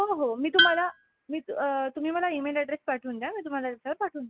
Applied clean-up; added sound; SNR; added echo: none; Tools; 1 dB; none.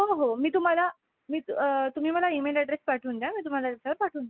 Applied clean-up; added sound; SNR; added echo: none; none; none; none.